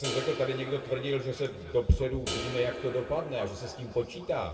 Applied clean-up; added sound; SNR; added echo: none; Crash cymbal; 10 dB; reverberation time 2.2 s.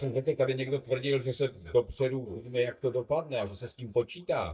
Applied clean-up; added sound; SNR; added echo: neural mask model DeepFilterNet 3.